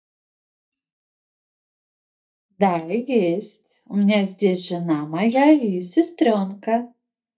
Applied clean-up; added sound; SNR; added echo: neural mask model DeepFilterNet 3.